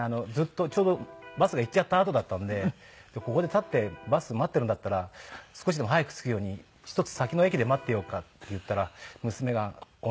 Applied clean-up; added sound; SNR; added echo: none; Electric guitar; 18 dB; none.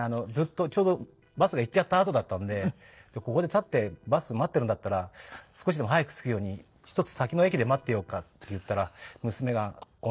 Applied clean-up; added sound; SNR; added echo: neural separator model SepFormer DNS4.